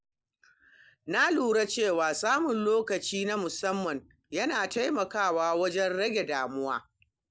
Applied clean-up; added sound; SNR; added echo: none; none; none; none.